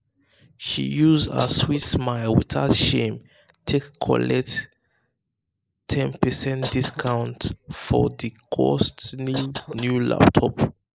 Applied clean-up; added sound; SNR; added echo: neural mask model Resemble Enhance denoiser.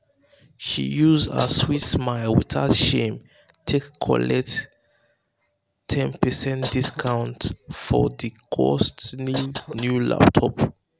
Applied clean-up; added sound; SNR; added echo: none; Cough; 15 dB; none.